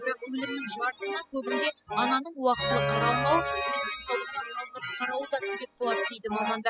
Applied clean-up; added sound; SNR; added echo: classical method spectral subtraction.